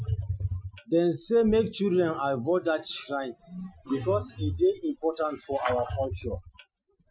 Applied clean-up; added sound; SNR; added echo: classical method Wiener filter.